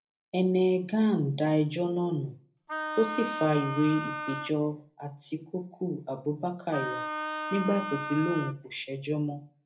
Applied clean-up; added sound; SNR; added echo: none; Wind instrument, woodwind instrument; 6 dB; reverberation time 0.3 s.